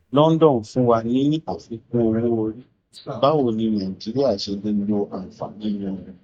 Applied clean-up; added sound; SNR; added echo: neural mask model DeepFilterNet 3.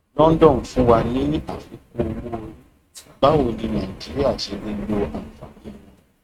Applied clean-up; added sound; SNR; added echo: neural mask model RNNoise.